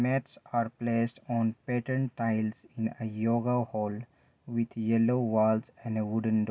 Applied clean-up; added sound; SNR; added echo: none; none; none; none.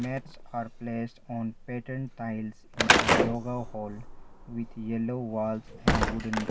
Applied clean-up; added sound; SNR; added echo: none; Slam / Wood; -3 dB; none.